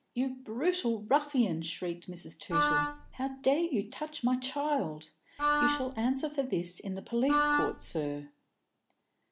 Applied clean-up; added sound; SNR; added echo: none; Wind instrument, woodwind instrument; -1 dB; none.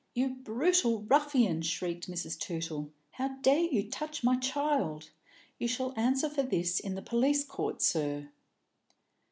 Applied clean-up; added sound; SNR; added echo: none; none; none; none.